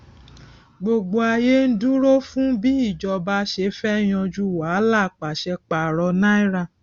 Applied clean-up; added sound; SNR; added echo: none; none; none; none.